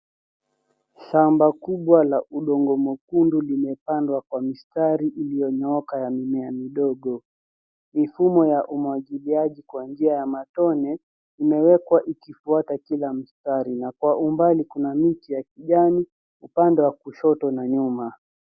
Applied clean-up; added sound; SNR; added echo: none; none; none; none.